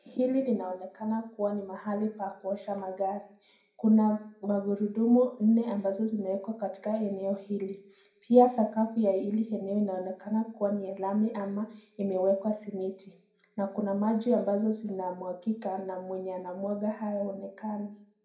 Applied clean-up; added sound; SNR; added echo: none; none; none; reverberation time 0.5 s.